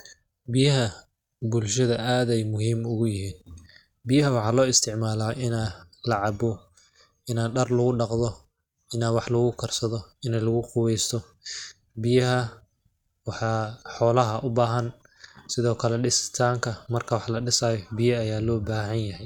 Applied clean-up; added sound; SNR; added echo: neural mask model RNNoise.